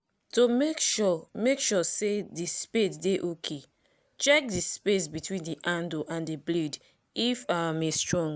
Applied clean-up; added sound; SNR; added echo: none; none; none; none.